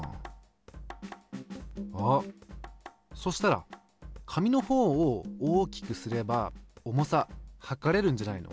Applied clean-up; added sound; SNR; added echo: none; Drum kit; 16 dB; none.